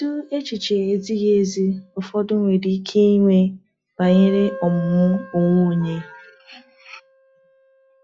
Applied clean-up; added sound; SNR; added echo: classical method log-MMSE.